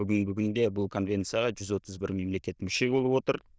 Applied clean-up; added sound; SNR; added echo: neural diffusion model UNIVERSE++.